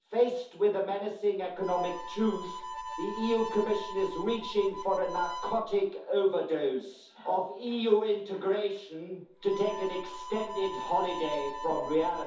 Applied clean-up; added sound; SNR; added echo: none; Harmonica; 11 dB; reverberation time 0.5 s.